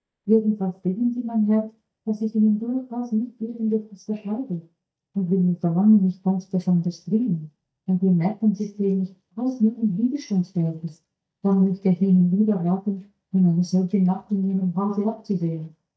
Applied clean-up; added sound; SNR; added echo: neural mask model DeepFilterNet 3.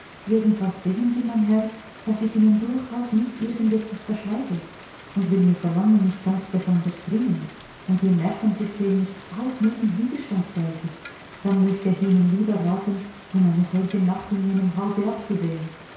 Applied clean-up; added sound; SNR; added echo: none; Rain; 20 dB; reverberation time 0.7 s.